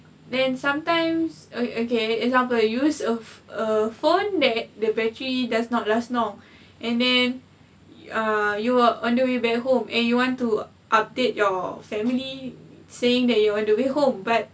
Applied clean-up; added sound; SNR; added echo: none; none; none; none.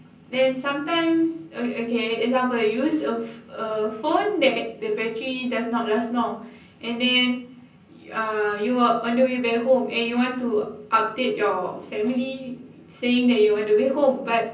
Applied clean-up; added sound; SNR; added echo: none; none; none; reverberation time 0.6 s.